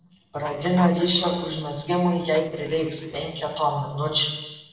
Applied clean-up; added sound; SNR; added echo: neural separator model SepFormer DNS4.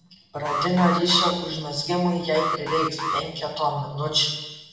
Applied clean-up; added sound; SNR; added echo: none; Alarm; 5 dB; reverberation time 1.0 s.